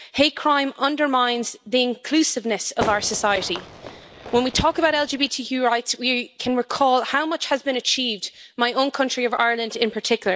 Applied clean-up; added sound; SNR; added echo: none; Fireworks; 12 dB; none.